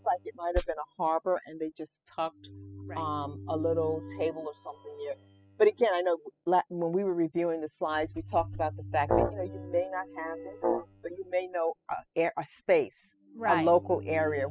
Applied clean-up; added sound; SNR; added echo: classical method spectral subtraction.